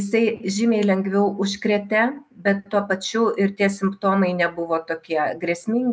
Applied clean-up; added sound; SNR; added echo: none; none; none; none.